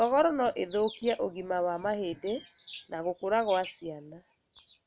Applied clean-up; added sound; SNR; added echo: none; none; none; none.